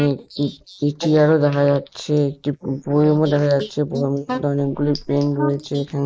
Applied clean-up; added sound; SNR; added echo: neural mask model Resemble Enhance denoiser.